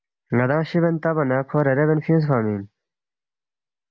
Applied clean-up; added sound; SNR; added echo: none; none; none; none.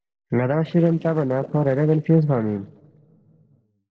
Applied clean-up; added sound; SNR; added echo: neural separator model SepFormer DNS4.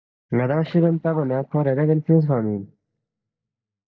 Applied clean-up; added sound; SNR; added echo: neural mask model DeepFilterNet 3.